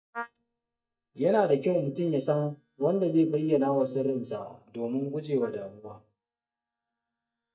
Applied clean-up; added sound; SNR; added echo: neural mask model DeepFilterNet 3.